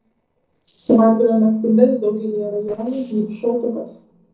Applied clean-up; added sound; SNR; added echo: neural separator model SepFormer DNS4.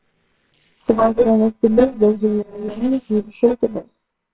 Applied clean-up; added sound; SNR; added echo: neural separator model SepFormer WHAMR!.